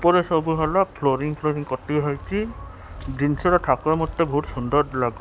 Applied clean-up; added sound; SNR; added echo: none; none; none; none.